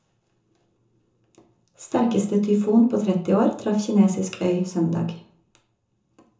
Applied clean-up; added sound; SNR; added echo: none; none; none; reverberation time 0.6 s.